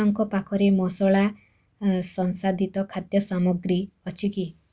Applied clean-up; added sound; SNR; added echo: none; none; none; none.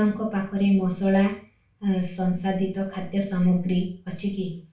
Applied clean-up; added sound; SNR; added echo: none; none; none; reverberation time 0.4 s.